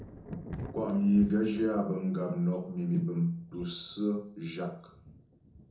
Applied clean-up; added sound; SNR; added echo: none; Thunder; 16 dB; reverberation time 0.6 s.